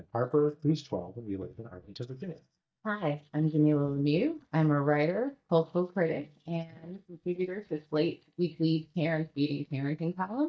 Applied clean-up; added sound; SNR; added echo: neural mask model DeepFilterNet 3.